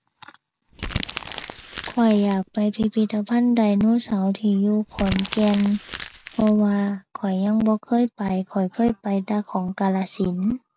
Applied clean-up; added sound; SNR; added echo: none; Crumpling, crinkling; 10 dB; none.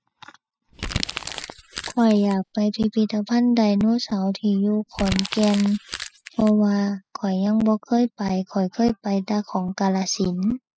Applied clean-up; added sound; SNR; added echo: classical method spectral subtraction.